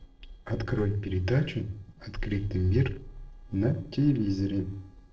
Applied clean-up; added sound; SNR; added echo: neural separator model SepFormer DNS4.